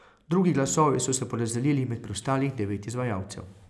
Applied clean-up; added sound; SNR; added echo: none; none; none; none.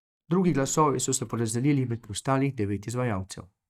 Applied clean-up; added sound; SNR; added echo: neural mask model DeepFilterNet 3.